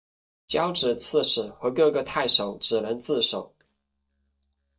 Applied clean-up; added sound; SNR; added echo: neural mask model DeepFilterNet 3.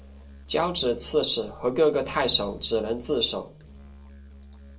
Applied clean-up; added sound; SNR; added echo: none; Musical instrument; 19 dB; reverberation time 0.1 s.